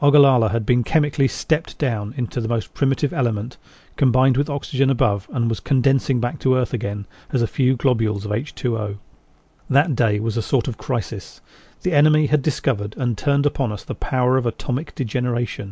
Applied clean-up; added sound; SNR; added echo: none; none; none; none.